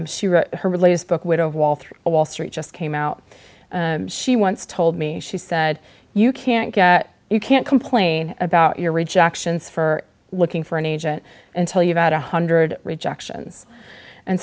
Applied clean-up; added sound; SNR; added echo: none; none; none; none.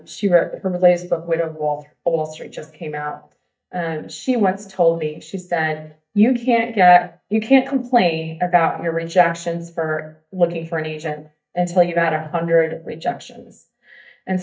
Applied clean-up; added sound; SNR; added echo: neural mask model DeepFilterNet 3.